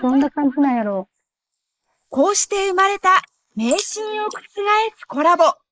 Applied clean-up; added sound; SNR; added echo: neural mask model Resemble Enhance denoiser.